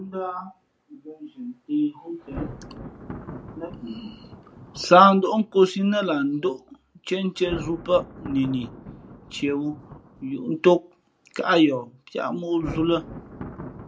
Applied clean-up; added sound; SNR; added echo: none; Thunder; 17 dB; none.